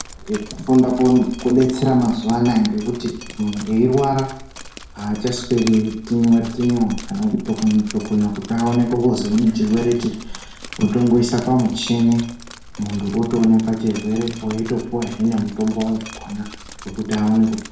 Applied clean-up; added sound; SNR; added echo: none; Drip; 17 dB; reverberation time 0.6 s.